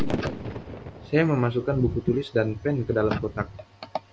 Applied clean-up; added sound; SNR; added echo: none; Fireworks; 9 dB; none.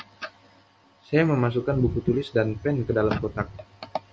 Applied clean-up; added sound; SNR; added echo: none; none; none; none.